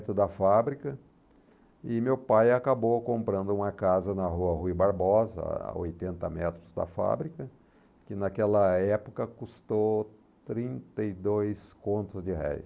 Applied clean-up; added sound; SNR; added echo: none; none; none; none.